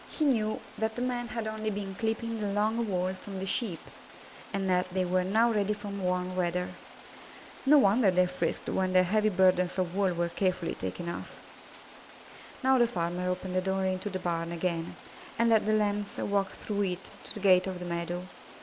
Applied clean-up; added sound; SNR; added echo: none; Rain; 20 dB; none.